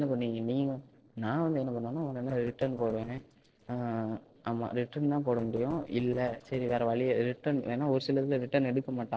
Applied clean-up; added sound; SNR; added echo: neural separator model SepFormer DNS4.